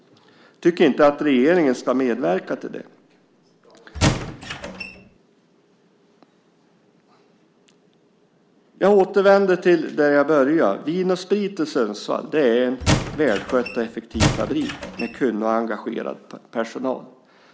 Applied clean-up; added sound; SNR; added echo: none; Squeak / Wood; 3 dB; none.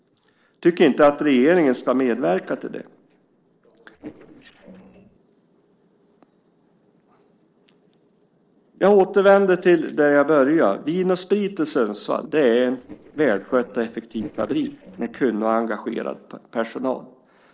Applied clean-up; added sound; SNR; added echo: neural separator model SepFormer DNS4.